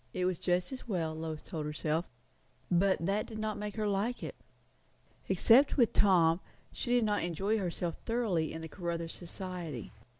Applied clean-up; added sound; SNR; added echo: none; none; none; none.